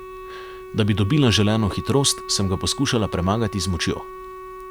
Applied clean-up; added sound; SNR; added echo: none; Wind instrument, woodwind instrument; 14 dB; none.